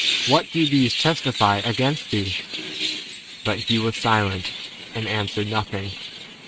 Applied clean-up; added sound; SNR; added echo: neural mask model RNNoise.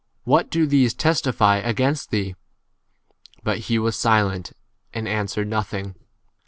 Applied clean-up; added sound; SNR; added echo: none; none; none; none.